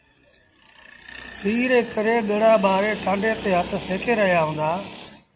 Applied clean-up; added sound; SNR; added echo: none; none; none; none.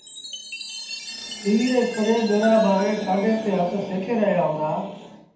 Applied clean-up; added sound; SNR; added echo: none; Chime; 15 dB; reverberation time 0.6 s.